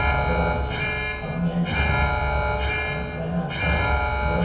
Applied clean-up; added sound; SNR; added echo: none; Alarm; -5 dB; reverberation time 0.9 s.